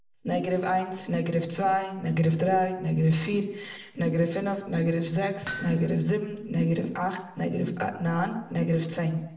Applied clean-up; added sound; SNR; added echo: none; Hammer; 14 dB; reverberation time 0.6 s.